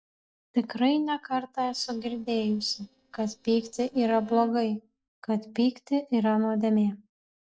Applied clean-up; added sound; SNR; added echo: neural separator model SepFormer DNS4.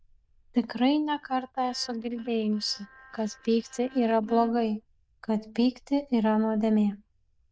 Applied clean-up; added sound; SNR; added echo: neural diffusion model UNIVERSE++.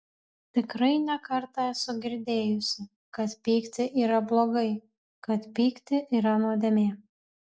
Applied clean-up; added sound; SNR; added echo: none; none; none; none.